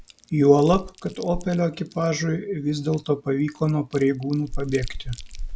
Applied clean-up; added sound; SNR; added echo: none; Chewing, mastication; 12 dB; none.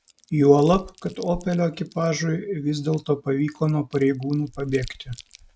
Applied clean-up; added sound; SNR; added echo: neural mask model RNNoise.